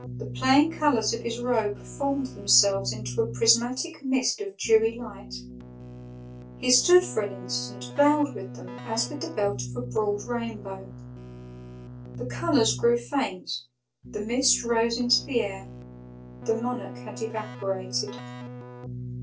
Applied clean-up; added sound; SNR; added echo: none; Keyboard (musical); 12 dB; reverberation time 0.1 s.